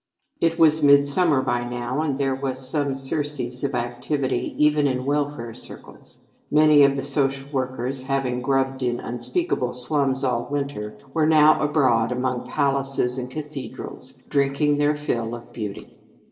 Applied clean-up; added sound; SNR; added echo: none; none; none; reverberation time 2.9 s.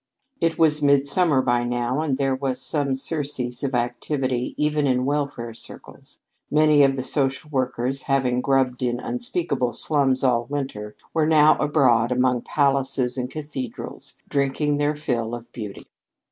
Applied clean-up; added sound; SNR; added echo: none; none; none; none.